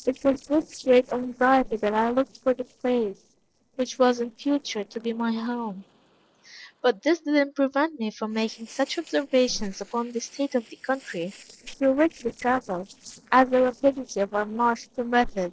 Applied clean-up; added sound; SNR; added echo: neural separator model SepFormer DNS4.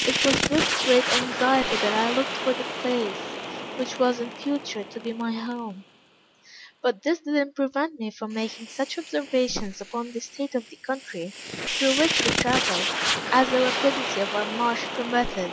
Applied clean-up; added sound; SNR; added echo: none; Fire; 3 dB; none.